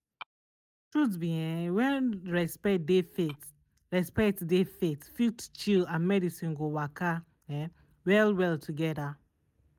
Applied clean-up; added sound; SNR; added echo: neural mask model DeepFilterNet 3.